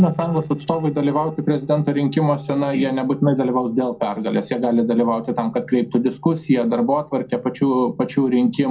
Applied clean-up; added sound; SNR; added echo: neural separator model SepFormer DNS4.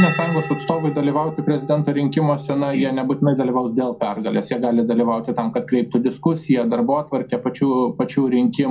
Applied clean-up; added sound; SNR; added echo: none; Bell; 15 dB; reverberation time 0.2 s.